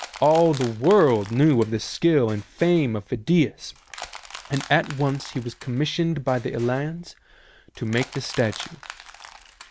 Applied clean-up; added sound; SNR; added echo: none; Crushing; 19 dB; none.